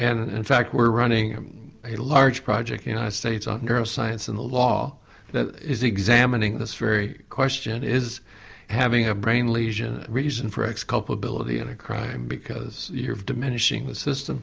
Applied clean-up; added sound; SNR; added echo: none; none; none; none.